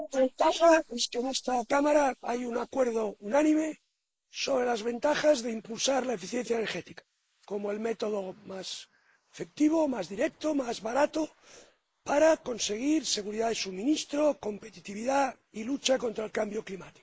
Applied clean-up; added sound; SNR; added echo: neural mask model Resemble Enhance denoiser.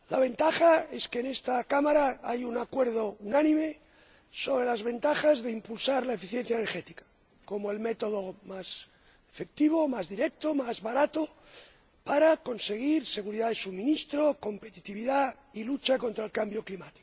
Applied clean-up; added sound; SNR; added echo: none; none; none; none.